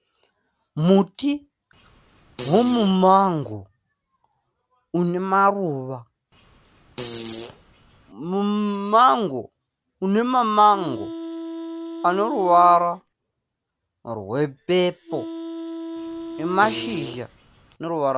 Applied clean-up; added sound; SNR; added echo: none; Wind instrument, woodwind instrument + Fart; 11 dB; none.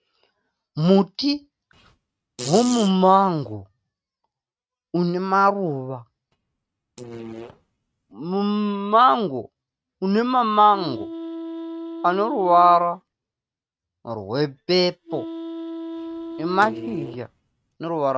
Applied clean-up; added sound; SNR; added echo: neural mask model RNNoise.